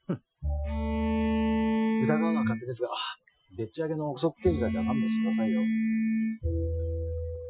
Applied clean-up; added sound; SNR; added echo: classical method Wiener filter.